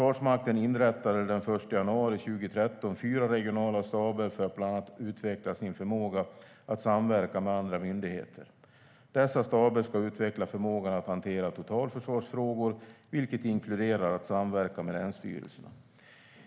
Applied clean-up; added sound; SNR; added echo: none; none; none; none.